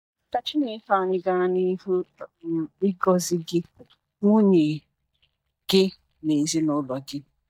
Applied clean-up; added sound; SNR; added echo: neural mask model DeepFilterNet 3.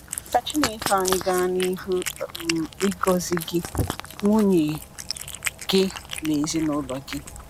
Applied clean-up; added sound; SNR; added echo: none; Cat; 8 dB; none.